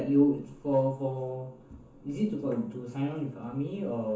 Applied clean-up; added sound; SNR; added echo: none; none; none; reverberation time 0.9 s.